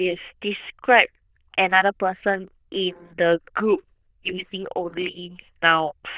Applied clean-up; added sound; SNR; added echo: neural diffusion model UNIVERSE++.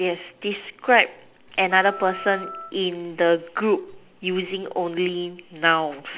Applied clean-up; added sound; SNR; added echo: none; Wind instrument, woodwind instrument; 14 dB; none.